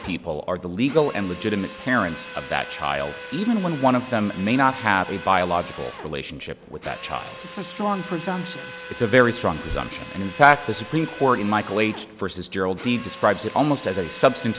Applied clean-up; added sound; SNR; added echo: none; Drill; 15 dB; none.